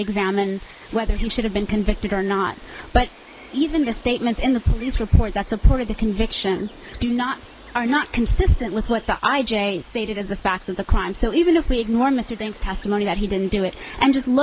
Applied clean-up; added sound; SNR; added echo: neural mask model Resemble Enhance denoiser.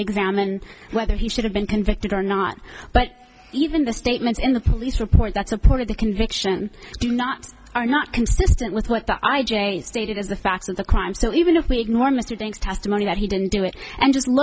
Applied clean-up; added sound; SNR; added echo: none; none; none; none.